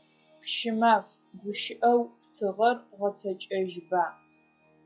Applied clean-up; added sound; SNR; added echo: classical method log-MMSE.